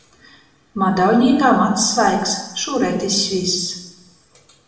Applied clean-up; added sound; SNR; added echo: none; none; none; reverberation time 1.0 s.